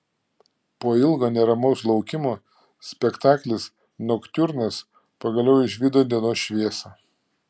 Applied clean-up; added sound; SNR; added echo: none; none; none; none.